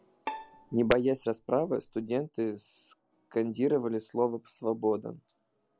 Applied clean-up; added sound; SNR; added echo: none; Bowed string instrument; 15 dB; none.